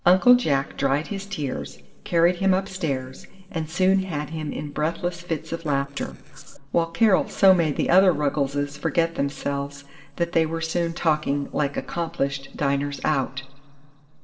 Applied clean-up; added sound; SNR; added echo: neural separator model SepFormer DNS4.